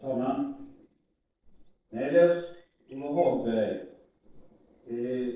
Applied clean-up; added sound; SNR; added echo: neural separator model SepFormer DNS4.